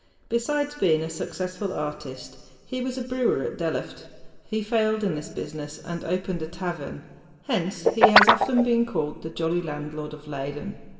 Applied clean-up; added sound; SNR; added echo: none; Guitar; -5 dB; reverberation time 1.7 s.